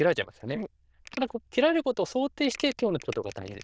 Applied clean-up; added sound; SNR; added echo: neural diffusion model UNIVERSE++.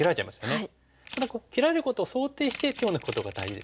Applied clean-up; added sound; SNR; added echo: none; Camera; 15 dB; none.